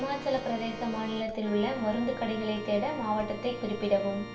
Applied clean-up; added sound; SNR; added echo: none; Organ; 11 dB; reverberation time 0.8 s.